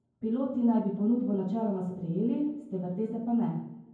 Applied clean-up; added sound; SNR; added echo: none; none; none; reverberation time 0.9 s.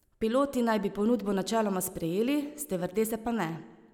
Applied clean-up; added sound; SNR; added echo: none; none; none; none.